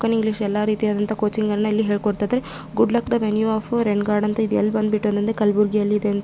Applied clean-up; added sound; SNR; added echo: none; none; none; none.